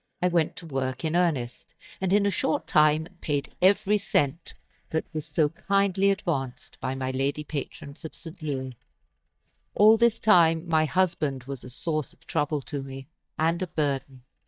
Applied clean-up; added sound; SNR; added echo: neural mask model DeepFilterNet 3.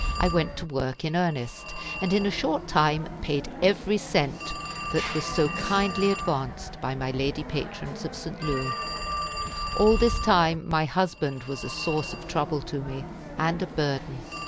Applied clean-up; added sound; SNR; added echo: none; Telephone; 7 dB; none.